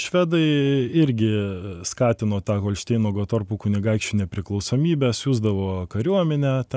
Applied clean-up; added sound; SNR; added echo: none; none; none; none.